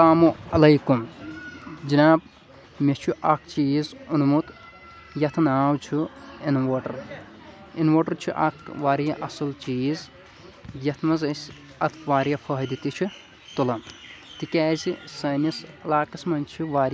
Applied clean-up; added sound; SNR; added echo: none; none; none; none.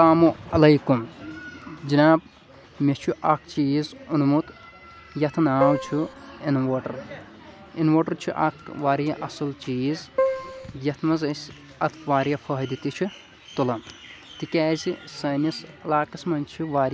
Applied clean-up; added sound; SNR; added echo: none; Keyboard (musical); 1 dB; none.